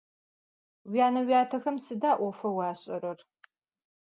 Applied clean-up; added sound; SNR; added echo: none; none; none; none.